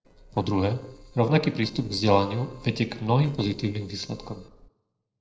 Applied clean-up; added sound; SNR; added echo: neural separator model SepFormer DNS4.